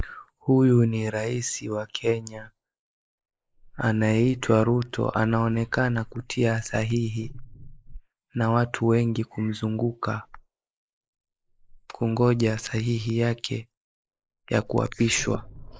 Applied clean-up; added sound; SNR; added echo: neural mask model Resemble Enhance denoiser.